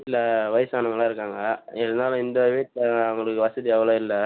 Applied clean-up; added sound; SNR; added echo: none; none; none; none.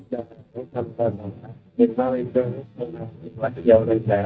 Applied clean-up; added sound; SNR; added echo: neural mask model DeepFilterNet 3.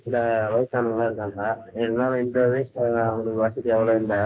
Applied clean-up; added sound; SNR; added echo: neural mask model Resemble Enhance denoiser.